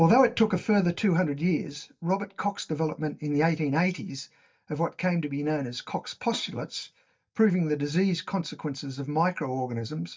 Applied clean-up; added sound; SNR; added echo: neural mask model DeepFilterNet 3.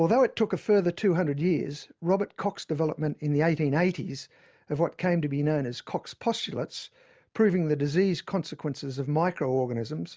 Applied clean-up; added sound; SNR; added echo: none; none; none; none.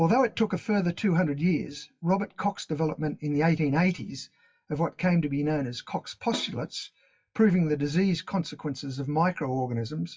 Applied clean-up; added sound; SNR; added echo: classical method WPE with log-MMSE.